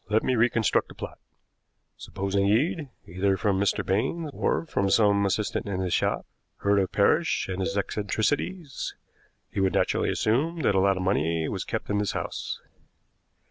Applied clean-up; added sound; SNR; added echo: none; Cowbell; 16 dB; none.